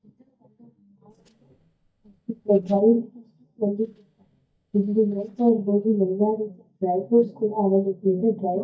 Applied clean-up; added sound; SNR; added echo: neural mask model DeepFilterNet 3.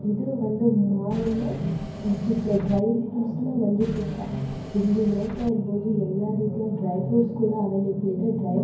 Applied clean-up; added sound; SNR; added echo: none; Engine / Mechanisms; 13 dB; reverberation time 0.9 s.